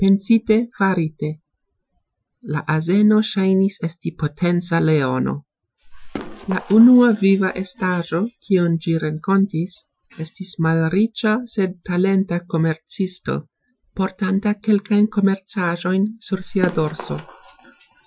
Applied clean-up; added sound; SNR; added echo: classical method Wiener filter.